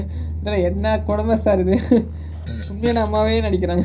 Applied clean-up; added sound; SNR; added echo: none; Fart; 17 dB; reverberation time 0.5 s.